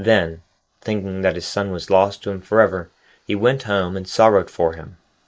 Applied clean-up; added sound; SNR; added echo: neural mask model Resemble Enhance denoiser.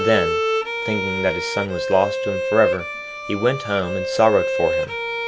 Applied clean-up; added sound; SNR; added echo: none; Bowed string instrument; 2 dB; none.